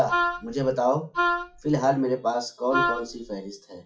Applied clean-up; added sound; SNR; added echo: classical method WPE with log-MMSE.